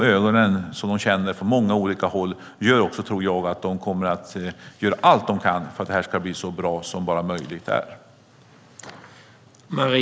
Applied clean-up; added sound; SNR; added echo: none; none; none; none.